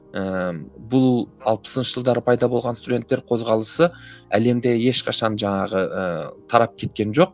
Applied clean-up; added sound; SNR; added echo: none; none; none; none.